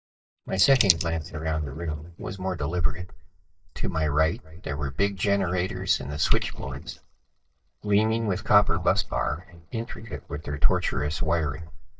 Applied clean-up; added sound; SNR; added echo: neural mask model DeepFilterNet 3.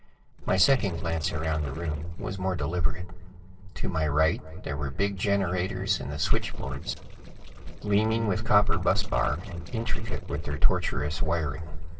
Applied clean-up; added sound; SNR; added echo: neural separator model SepFormer DNS4.